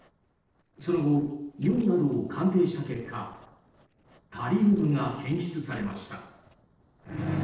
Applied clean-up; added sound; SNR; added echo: neural separator model SepFormer DNS4.